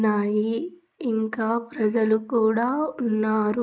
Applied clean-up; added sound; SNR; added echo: neural mask model Resemble Enhance denoiser.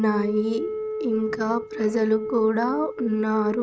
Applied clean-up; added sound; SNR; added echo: neural mask model RNNoise.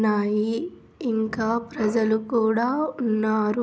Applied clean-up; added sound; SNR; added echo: none; none; none; none.